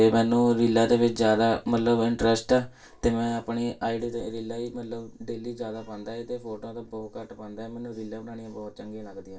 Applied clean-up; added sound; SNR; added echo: none; none; none; reverberation time 0.2 s.